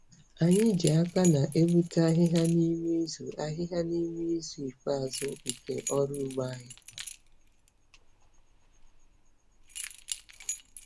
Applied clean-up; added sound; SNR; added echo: none; Keys jangling; 13 dB; none.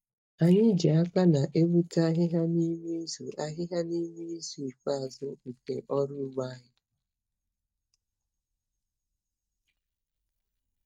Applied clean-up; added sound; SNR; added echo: neural mask model DeepFilterNet 3.